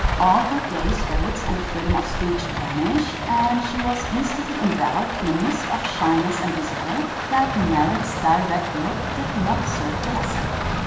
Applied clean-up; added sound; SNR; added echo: none; Rain; 2 dB; reverberation time 1.1 s.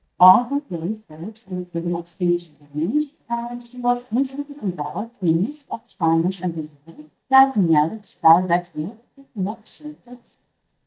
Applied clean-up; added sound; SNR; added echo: neural mask model DeepFilterNet 3.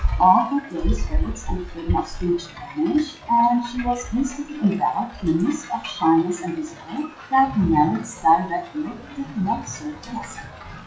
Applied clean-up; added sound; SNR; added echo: classical method WPE with log-MMSE.